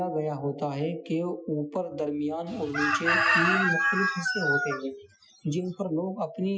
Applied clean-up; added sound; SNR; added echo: classical method Wiener filter.